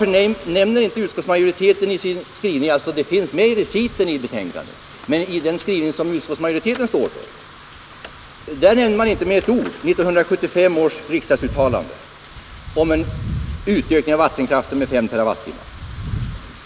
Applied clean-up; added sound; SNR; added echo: none; Wind / Rain; 14 dB; none.